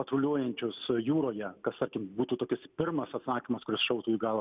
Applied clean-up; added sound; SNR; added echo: none; none; none; none.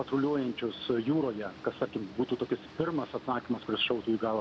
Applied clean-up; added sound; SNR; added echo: none; Boat, Water vehicle; 18 dB; none.